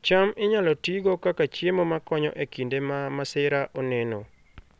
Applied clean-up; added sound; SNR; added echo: none; none; none; none.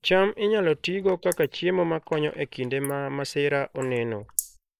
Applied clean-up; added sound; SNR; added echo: neural mask model Resemble Enhance denoiser.